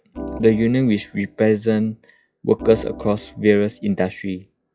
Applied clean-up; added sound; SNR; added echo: classical method log-MMSE.